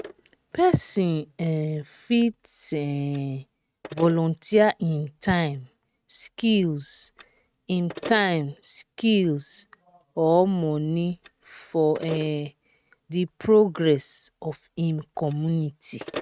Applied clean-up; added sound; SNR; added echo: neural mask model RNNoise.